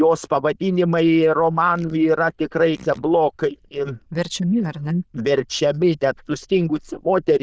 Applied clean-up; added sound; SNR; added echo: neural diffusion model UNIVERSE++.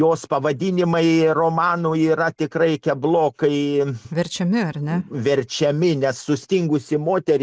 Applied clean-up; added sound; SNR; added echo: none; none; none; none.